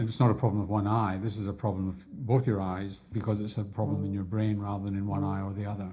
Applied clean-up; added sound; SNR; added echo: none; Brass instrument; 9 dB; reverberation time 0.4 s.